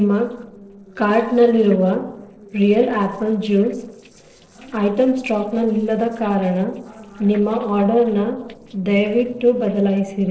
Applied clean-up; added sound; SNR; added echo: neural separator model SepFormer DNS4.